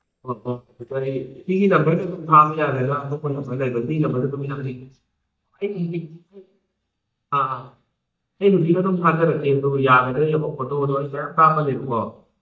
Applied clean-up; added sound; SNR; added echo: neural mask model DeepFilterNet 3.